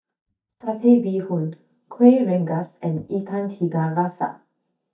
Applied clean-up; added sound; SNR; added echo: neural mask model DeepFilterNet 3.